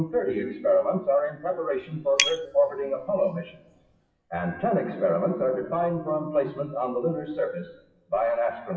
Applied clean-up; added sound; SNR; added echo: classical method WPE with log-MMSE.